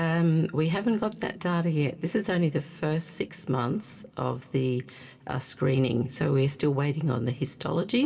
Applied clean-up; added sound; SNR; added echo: none; none; none; reverberation time 1.7 s.